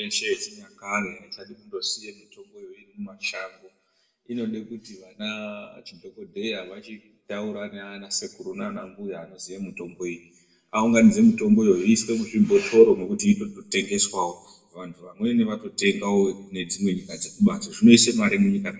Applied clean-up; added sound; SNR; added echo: none; none; none; reverberation time 0.5 s.